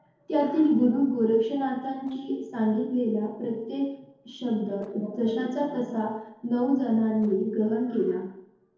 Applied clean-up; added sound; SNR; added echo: neural separator model SepFormer DNS4.